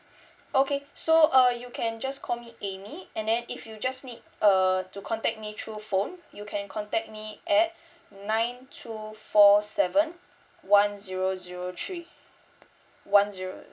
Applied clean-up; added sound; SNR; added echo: none; none; none; reverberation time 0.2 s.